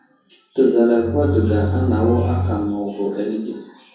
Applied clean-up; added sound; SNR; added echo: none; Bowed string instrument; 2 dB; reverberation time 0.6 s.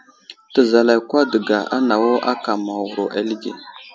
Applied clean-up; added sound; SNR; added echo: none; none; none; none.